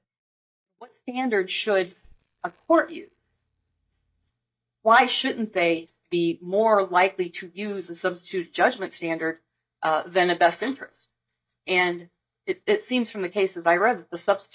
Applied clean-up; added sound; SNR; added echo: neural mask model DeepFilterNet 3.